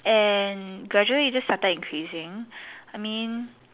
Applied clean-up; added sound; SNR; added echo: none; none; none; none.